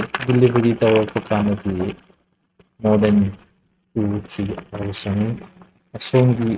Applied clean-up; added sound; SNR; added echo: neural mask model RNNoise.